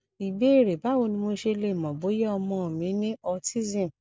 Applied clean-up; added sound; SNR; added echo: none; none; none; none.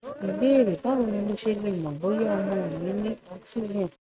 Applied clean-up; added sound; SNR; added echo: neural mask model RNNoise.